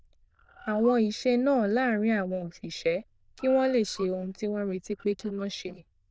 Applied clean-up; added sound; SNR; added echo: neural diffusion model UNIVERSE++.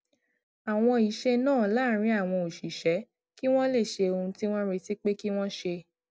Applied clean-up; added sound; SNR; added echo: none; none; none; none.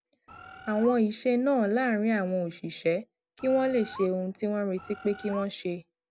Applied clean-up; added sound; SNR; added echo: none; Bird; 15 dB; none.